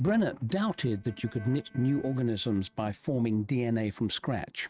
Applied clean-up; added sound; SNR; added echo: neural mask model RNNoise.